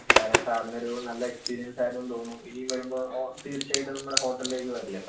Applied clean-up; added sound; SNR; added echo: none; Zipper (clothing); -1 dB; reverberation time 0.3 s.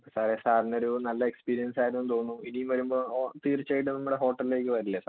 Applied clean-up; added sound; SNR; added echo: none; none; none; none.